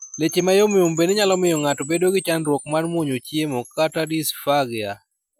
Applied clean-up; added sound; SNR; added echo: none; Wind chime / Percussion; 18 dB; none.